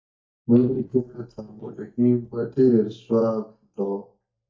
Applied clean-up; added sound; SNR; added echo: neural mask model DeepFilterNet 3.